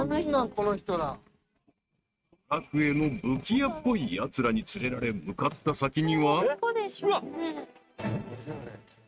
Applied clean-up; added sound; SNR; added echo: neural mask model RNNoise.